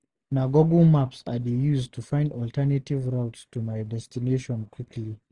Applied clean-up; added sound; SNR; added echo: none; none; none; none.